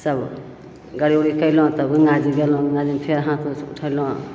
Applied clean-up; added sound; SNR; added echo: none; none; none; none.